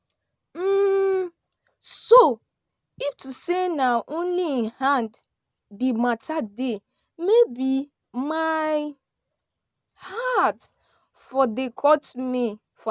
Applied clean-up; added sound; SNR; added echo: none; none; none; none.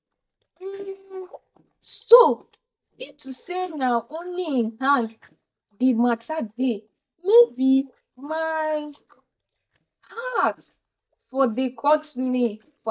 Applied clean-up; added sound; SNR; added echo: neural mask model DeepFilterNet 3.